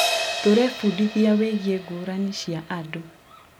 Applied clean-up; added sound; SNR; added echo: none; Crash cymbal; 8 dB; none.